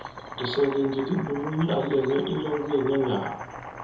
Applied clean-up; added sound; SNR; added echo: none; Boiling; 11 dB; reverberation time 0.7 s.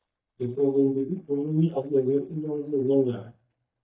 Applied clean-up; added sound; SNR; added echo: neural mask model DeepFilterNet 3.